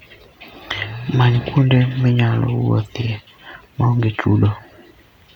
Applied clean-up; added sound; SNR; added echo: none; none; none; none.